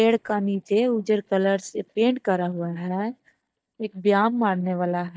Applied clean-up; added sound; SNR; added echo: neural mask model DeepFilterNet 3.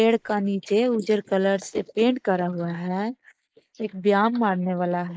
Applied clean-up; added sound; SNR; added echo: neural mask model Resemble Enhance denoiser.